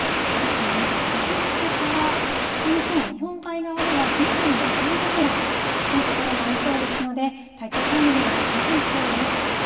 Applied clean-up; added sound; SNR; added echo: none; Water; -3 dB; reverberation time 1.2 s.